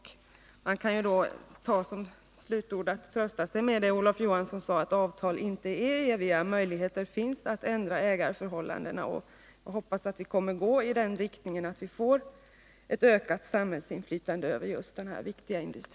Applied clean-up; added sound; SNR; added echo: none; none; none; none.